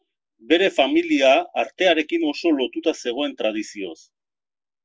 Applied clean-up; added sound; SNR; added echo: none; none; none; none.